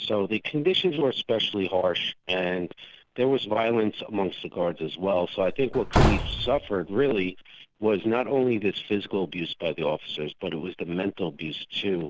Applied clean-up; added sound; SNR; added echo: none; Slam / Wood; 0 dB; none.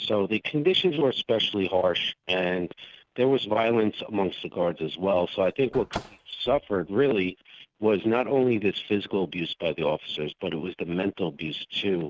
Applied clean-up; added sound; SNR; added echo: neural mask model RNNoise.